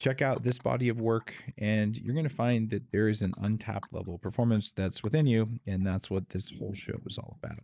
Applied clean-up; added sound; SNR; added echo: neural mask model DeepFilterNet 3.